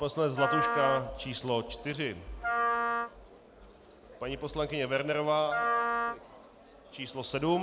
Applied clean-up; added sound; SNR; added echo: none; Wind instrument, woodwind instrument; 1 dB; none.